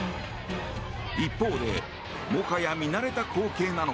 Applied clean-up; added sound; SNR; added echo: none; none; none; none.